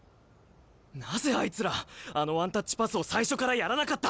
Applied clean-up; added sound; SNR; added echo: none; none; none; none.